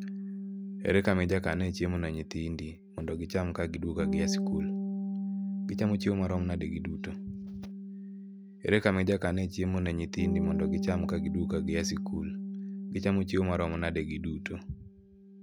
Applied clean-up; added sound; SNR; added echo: none; Bass guitar; 4 dB; none.